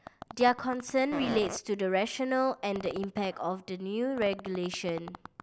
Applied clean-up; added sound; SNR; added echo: none; Fart; 14 dB; none.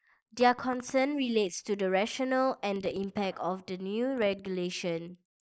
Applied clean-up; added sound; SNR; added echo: neural mask model Resemble Enhance denoiser.